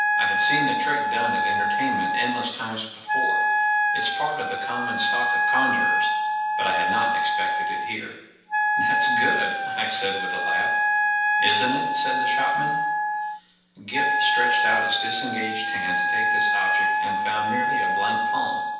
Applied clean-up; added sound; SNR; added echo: none; Wind instrument, woodwind instrument; -4 dB; reverberation time 0.9 s.